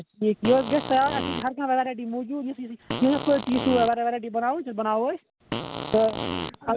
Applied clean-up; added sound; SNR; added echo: none; Fart; 7 dB; none.